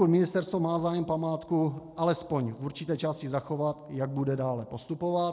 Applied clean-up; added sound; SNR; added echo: none; none; none; none.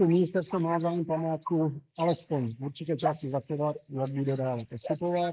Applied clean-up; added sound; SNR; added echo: neural mask model Resemble Enhance denoiser.